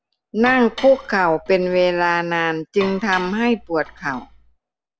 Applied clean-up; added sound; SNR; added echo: none; Dishes, pots, and pans; 17 dB; none.